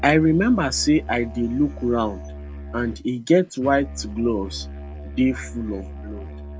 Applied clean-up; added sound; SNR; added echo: none; Musical instrument; 12 dB; none.